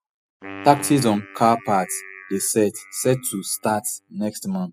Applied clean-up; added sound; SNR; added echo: classical method spectral subtraction.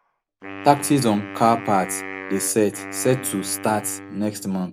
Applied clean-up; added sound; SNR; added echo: none; Wind instrument, woodwind instrument; 13 dB; none.